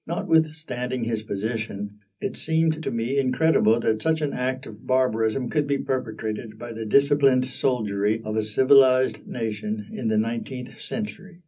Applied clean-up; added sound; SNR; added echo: none; none; none; reverberation time 0.4 s.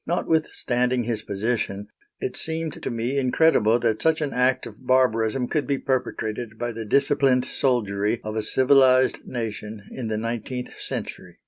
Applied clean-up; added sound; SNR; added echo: none; none; none; none.